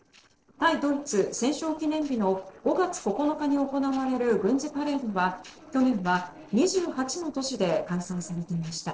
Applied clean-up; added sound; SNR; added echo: neural separator model SepFormer DNS4.